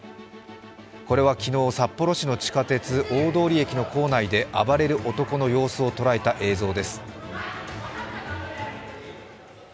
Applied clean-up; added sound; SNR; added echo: none; none; none; none.